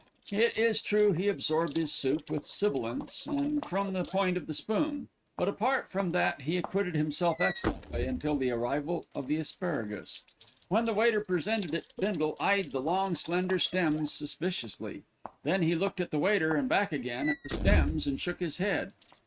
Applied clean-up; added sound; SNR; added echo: neural mask model RNNoise.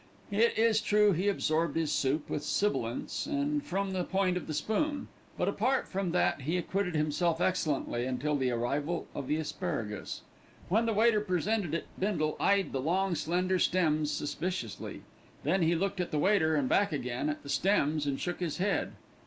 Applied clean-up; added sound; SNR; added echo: none; none; none; none.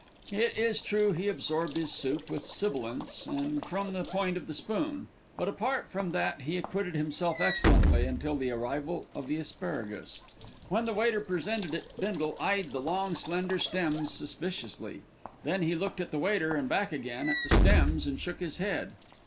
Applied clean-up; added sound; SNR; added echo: none; Walk, footsteps / Slam; 2 dB; none.